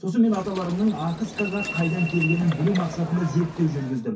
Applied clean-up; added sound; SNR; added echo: none; Subway, metro, underground; 11 dB; reverberation time 0.3 s.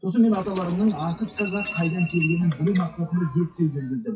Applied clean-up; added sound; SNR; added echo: classical method WPE with log-MMSE.